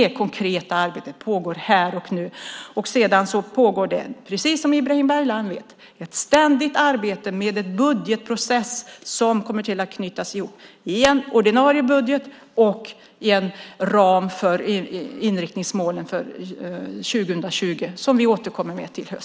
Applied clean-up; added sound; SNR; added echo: none; none; none; none.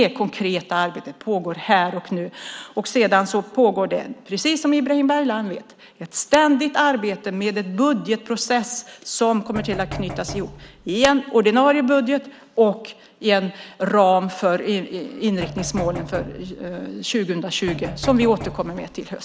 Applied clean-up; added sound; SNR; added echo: none; Knock; 12 dB; none.